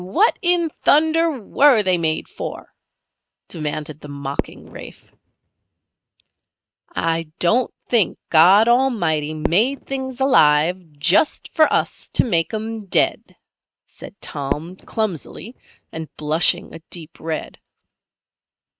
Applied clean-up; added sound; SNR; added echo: neural mask model RNNoise.